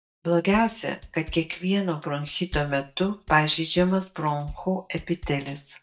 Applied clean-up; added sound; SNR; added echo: neural mask model DeepFilterNet 3.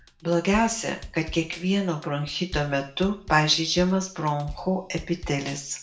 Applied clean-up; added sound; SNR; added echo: none; Drum kit; 16 dB; reverberation time 0.4 s.